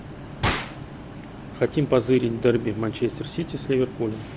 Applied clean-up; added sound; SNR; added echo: none; Gunshot, gunfire; 8 dB; none.